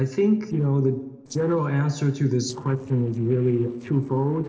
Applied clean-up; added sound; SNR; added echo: neural separator model SepFormer DNS4.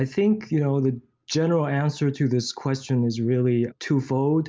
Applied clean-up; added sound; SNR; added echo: none; none; none; none.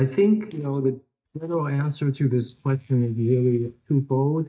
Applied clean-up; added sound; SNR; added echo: neural mask model DeepFilterNet 3.